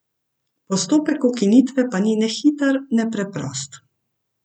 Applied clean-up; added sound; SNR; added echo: none; none; none; none.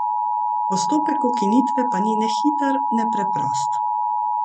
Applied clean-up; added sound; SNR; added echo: none; Alarm; -4 dB; none.